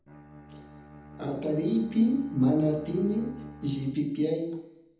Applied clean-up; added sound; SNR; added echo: none; Bowed string instrument; 17 dB; reverberation time 1.1 s.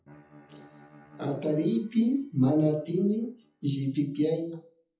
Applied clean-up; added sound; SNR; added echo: classical method WPE with log-MMSE.